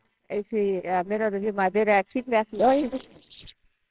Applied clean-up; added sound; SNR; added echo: neural separator model SepFormer WHAMR!.